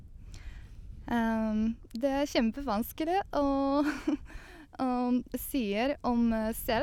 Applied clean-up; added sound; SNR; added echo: none; Camera; 15 dB; none.